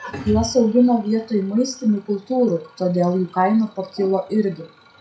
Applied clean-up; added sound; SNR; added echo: classical method WPE with log-MMSE.